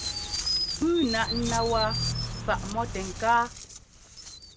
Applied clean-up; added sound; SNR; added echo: none; Car + Chirp, tweet; 3 dB; none.